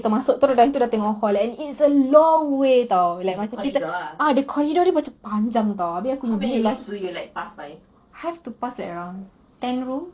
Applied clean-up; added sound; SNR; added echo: neural separator model SepFormer DNS4.